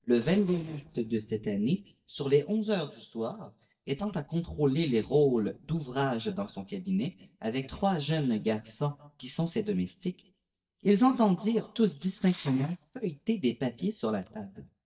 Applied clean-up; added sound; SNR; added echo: neural mask model DeepFilterNet 3.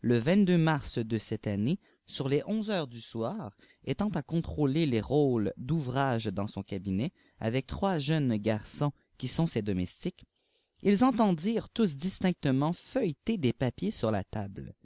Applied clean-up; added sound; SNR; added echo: none; none; none; none.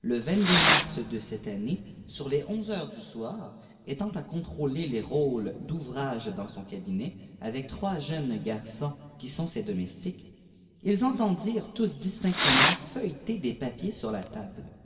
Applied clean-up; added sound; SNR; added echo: none; Fireworks; -1 dB; reverberation time 2.5 s.